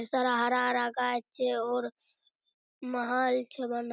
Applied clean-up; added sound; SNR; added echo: none; none; none; none.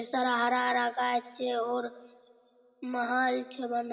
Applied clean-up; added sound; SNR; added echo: none; none; none; reverberation time 2.3 s.